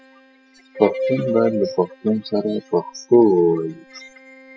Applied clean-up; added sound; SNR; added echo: classical method spectral subtraction.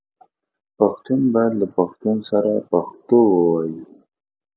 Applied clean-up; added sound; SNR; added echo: none; none; none; none.